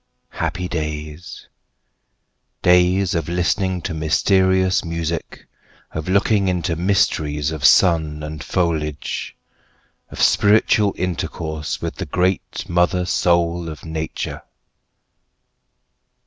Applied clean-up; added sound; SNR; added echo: none; none; none; none.